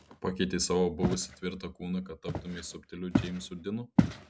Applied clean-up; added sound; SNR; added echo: none; Walk, footsteps; 0 dB; none.